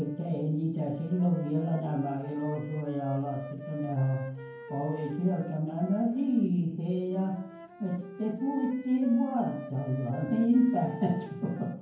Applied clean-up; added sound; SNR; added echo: none; Wind instrument, woodwind instrument; 15 dB; reverberation time 0.9 s.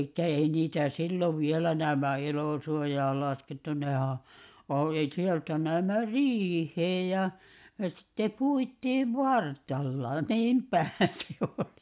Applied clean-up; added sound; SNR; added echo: none; none; none; none.